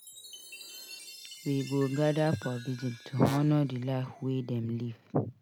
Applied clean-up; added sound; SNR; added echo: none; Brass instrument + Chime; 17 dB; none.